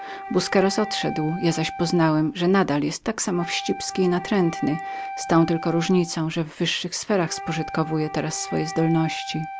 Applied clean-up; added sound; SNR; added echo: none; Wind instrument, woodwind instrument; 12 dB; none.